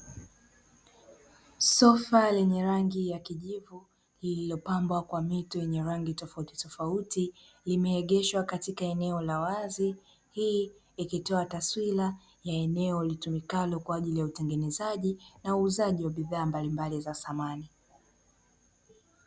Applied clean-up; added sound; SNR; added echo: none; none; none; none.